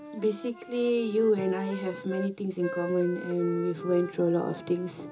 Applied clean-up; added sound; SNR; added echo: none; Wind instrument, woodwind instrument; 11 dB; reverberation time 0.2 s.